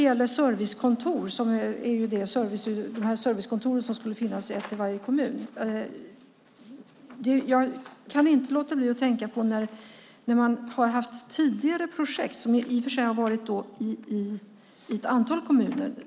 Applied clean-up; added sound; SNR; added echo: none; none; none; none.